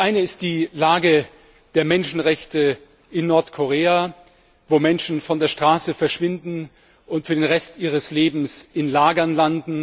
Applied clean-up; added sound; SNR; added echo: none; none; none; none.